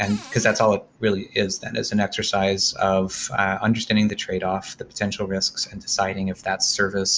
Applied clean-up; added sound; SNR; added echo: none; Cupboard open or close; 18 dB; none.